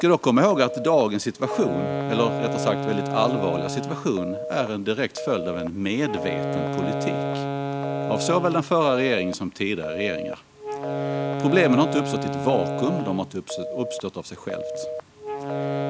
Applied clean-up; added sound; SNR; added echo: none; Telephone + Wind instrument, woodwind instrument; 4 dB; none.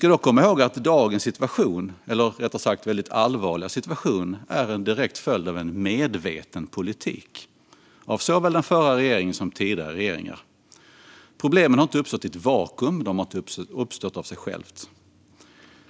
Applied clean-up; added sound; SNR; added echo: none; none; none; none.